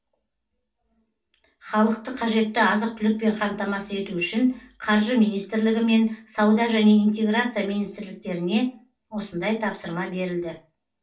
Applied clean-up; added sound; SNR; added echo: none; none; none; reverberation time 0.2 s.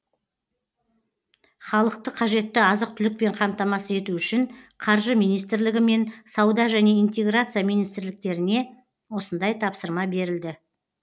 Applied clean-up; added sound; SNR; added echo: none; none; none; none.